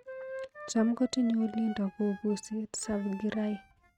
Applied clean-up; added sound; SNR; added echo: neural mask model RNNoise.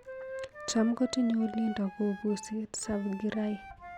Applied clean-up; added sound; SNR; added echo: none; Wind instrument, woodwind instrument; 13 dB; none.